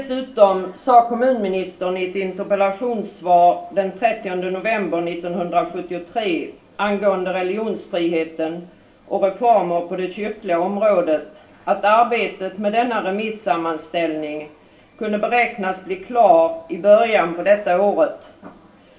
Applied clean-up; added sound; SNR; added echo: none; none; none; reverberation time 0.3 s.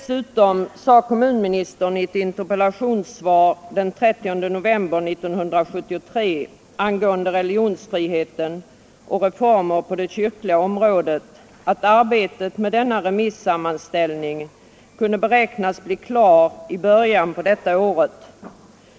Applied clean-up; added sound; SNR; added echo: none; none; none; none.